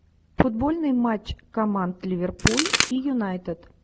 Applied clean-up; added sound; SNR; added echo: none; Crack; -2 dB; none.